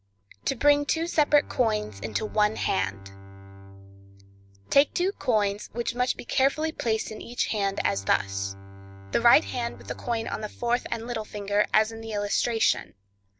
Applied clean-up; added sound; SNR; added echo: none; Bowed string instrument; 18 dB; none.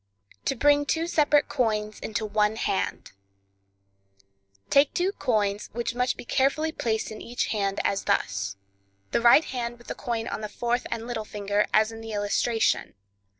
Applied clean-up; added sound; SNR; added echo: neural separator model SepFormer DNS4.